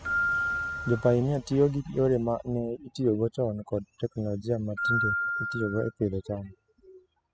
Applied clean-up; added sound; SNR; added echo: classical method spectral subtraction.